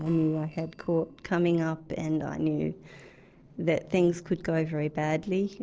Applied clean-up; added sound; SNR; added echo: neural separator model SepFormer DNS4.